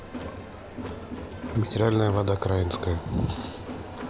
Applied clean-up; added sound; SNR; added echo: none; Crowd; 9 dB; none.